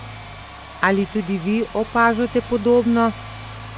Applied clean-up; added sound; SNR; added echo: none; Accelerating, revving, vroom + Domestic sounds, home sounds; 14 dB; none.